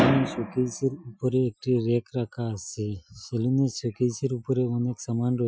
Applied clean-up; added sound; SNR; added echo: classical method Wiener filter.